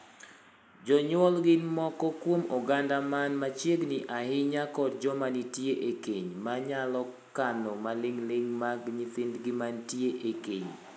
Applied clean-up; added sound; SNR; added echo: none; none; none; none.